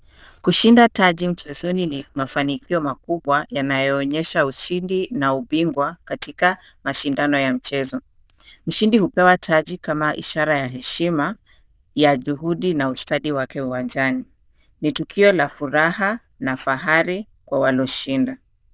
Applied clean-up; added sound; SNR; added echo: neural diffusion model UNIVERSE++.